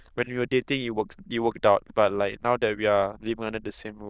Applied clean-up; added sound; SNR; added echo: neural diffusion model UNIVERSE++.